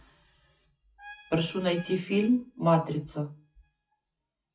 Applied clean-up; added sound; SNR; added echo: classical method WPE with log-MMSE.